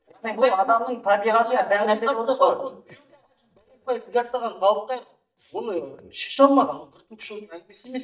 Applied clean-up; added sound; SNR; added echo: neural mask model DeepFilterNet 3.